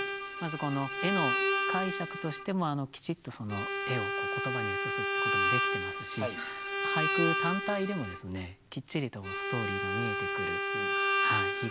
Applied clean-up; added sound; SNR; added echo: none; Bowed string instrument; -3 dB; none.